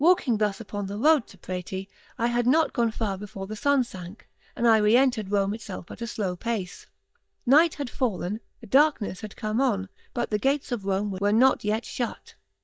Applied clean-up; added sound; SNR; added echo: neural mask model DeepFilterNet 3.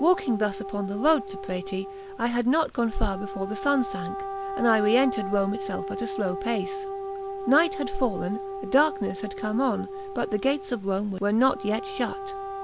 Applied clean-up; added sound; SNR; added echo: none; Wind instrument, woodwind instrument; 8 dB; none.